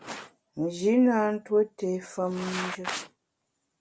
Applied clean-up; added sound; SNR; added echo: none; none; none; none.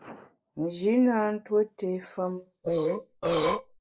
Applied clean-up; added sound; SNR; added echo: neural mask model Resemble Enhance denoiser.